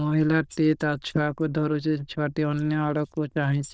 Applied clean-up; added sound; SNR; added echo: neural diffusion model UNIVERSE++.